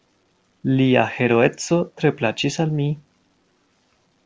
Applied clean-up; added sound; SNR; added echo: none; none; none; none.